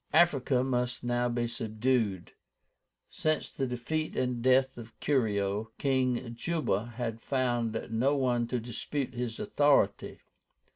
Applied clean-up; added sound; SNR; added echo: none; none; none; none.